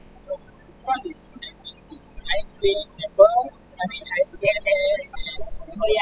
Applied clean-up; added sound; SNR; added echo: classical method spectral subtraction.